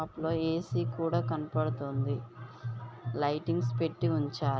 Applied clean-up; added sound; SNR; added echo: none; none; none; none.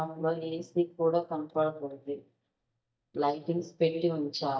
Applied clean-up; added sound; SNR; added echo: neural mask model DeepFilterNet 3.